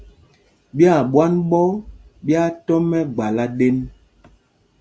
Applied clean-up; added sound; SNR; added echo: none; none; none; none.